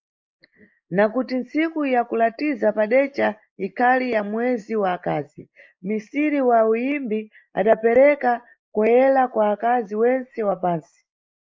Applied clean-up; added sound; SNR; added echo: neural mask model Resemble Enhance denoiser.